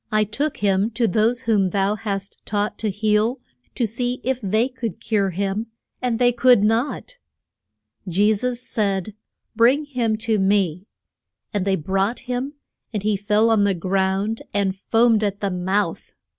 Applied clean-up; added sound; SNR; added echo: none; none; none; none.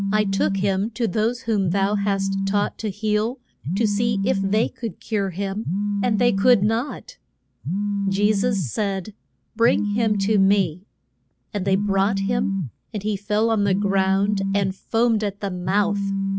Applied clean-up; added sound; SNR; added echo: none; Telephone; 2 dB; none.